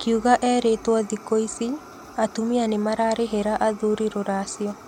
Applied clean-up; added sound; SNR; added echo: none; Fire; 20 dB; none.